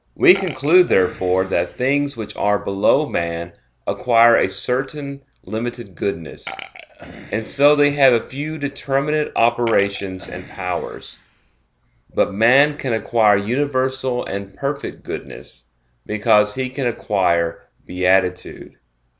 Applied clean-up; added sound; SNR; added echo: none; Burping, eructation; 17 dB; none.